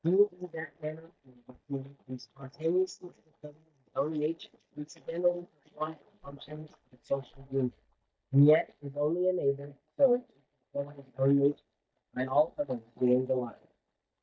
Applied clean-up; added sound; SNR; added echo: neural mask model DeepFilterNet 3.